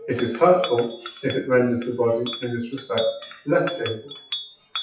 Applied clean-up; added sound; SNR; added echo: classical method WPE with log-MMSE.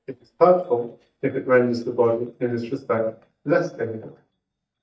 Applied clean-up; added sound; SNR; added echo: neural mask model DeepFilterNet 3.